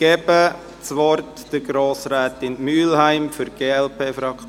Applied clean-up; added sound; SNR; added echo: none; none; none; none.